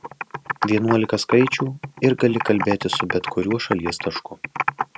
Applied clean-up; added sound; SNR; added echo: none; Computer keyboard; 7 dB; none.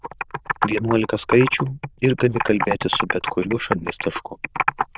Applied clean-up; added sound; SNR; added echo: neural diffusion model UNIVERSE++.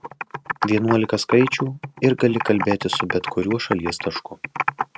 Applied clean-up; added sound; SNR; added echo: neural mask model RNNoise.